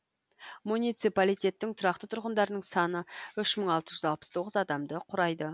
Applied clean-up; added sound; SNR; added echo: none; none; none; none.